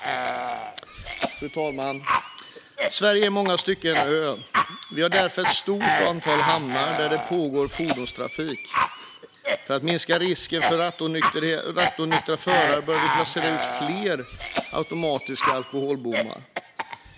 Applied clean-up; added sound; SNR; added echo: none; Cough; 2 dB; none.